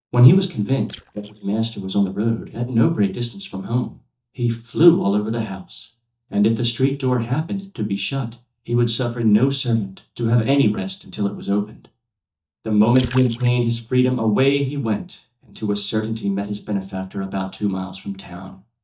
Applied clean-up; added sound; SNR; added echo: neural mask model DeepFilterNet 3.